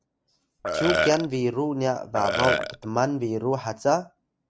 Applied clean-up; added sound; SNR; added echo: none; Burping, eructation; 0 dB; none.